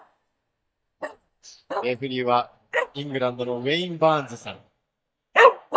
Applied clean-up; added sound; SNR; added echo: neural mask model DeepFilterNet 3.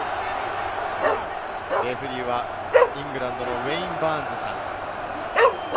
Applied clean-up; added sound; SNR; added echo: none; Dog; -1 dB; none.